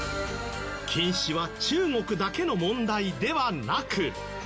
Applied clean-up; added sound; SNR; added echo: none; none; none; none.